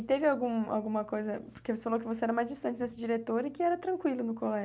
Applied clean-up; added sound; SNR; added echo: none; none; none; none.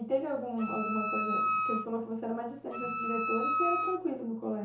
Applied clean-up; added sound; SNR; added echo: none; Wind instrument, woodwind instrument; -1 dB; reverberation time 0.7 s.